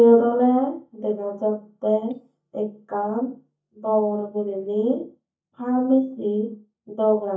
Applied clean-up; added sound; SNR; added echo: neural mask model DeepFilterNet 3.